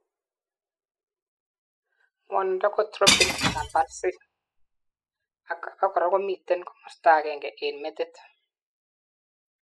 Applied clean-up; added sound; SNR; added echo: classical method spectral subtraction.